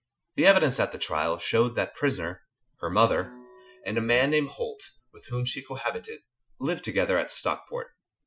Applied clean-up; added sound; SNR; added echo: classical method Wiener filter.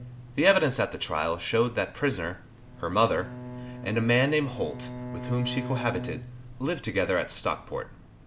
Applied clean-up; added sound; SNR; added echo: none; Bowed string instrument; 12 dB; none.